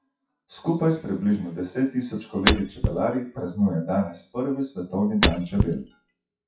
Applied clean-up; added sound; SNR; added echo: classical method WPE with log-MMSE.